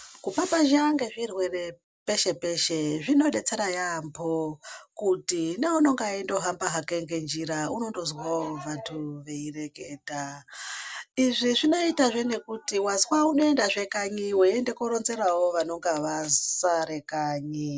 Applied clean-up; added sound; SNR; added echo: none; none; none; none.